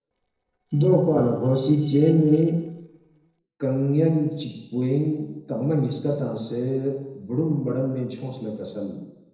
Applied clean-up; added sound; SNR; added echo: neural separator model SepFormer DNS4.